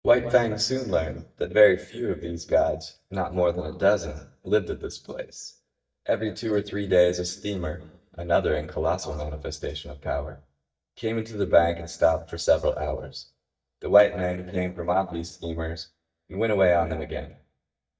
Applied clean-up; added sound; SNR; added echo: neural mask model DeepFilterNet 3.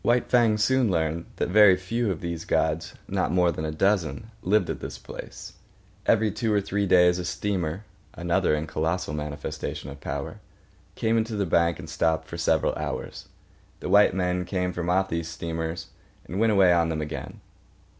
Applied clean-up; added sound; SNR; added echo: none; none; none; none.